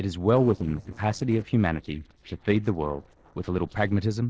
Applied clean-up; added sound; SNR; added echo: neural separator model SepFormer DNS4.